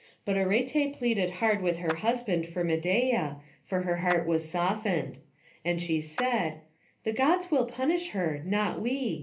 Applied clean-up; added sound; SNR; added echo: none; Clapping; 16 dB; reverberation time 0.3 s.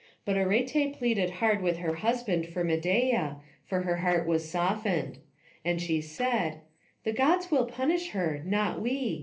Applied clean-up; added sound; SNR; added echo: neural separator model SepFormer DNS4.